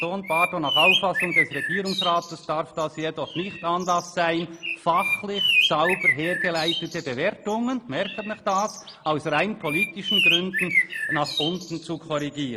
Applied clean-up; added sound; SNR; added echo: none; Bird; 0 dB; none.